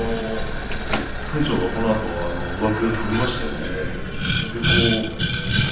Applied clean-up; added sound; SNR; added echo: none; Boiling; -1 dB; reverberation time 0.9 s.